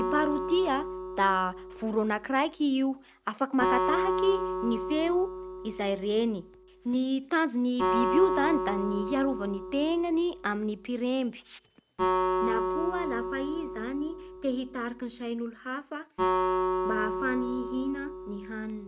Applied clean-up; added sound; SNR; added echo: none; Acoustic guitar; 3 dB; none.